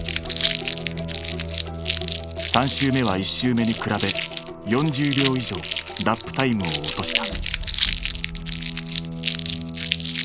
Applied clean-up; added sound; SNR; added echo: none; Crumpling, crinkling; 5 dB; none.